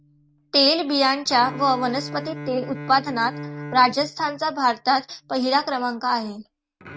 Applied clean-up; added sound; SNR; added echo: neural mask model RNNoise.